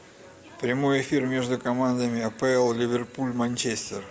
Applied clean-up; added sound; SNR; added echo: none; none; none; none.